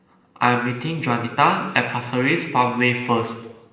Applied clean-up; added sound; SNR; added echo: none; none; none; reverberation time 1.0 s.